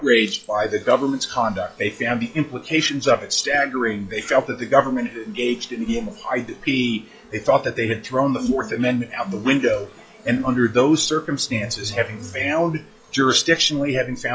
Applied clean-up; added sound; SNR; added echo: classical method log-MMSE.